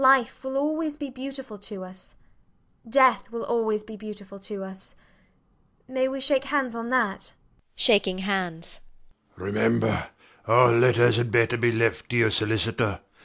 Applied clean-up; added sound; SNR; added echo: none; none; none; none.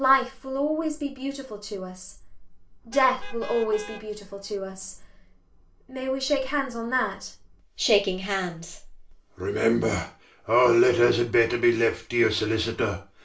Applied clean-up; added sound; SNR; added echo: none; Vehicle horn, car horn, honking; 18 dB; reverberation time 0.3 s.